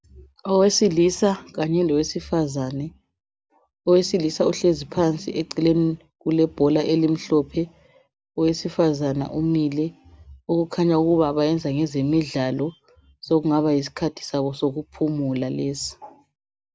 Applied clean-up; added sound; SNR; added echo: none; none; none; none.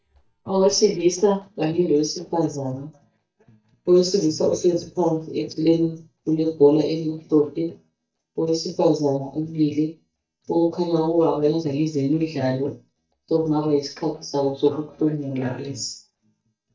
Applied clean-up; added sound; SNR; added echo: neural mask model DeepFilterNet 3.